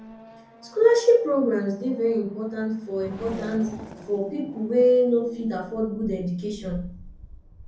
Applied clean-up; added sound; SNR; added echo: none; Race car, auto racing / Accelerating, revving, vroom; 18 dB; reverberation time 0.6 s.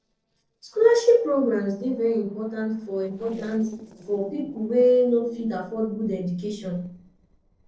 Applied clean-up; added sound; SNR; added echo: neural separator model SepFormer DNS4.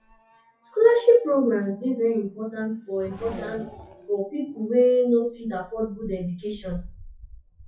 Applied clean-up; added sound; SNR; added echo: classical method WPE with log-MMSE.